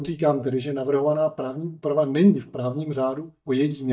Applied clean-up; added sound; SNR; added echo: neural mask model DeepFilterNet 3.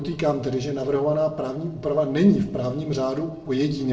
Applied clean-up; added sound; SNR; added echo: neural separator model SepFormer DNS4.